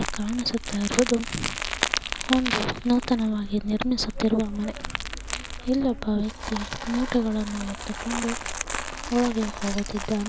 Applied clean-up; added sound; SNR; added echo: none; Crumpling, crinkling; 5 dB; none.